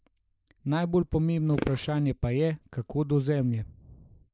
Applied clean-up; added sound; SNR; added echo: neural mask model Resemble Enhance denoiser.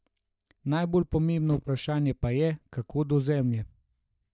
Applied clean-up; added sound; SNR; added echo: neural mask model DeepFilterNet 3.